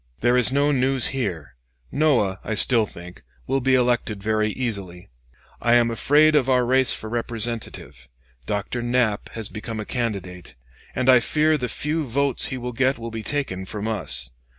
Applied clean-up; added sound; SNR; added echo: none; none; none; none.